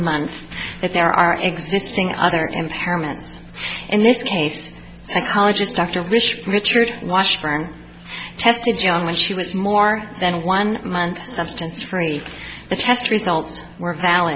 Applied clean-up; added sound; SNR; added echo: none; none; none; none.